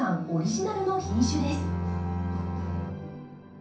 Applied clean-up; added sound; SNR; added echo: none; Bowed string instrument; 2 dB; reverberation time 0.6 s.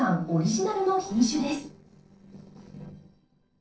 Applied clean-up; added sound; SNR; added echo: neural separator model SepFormer DNS4.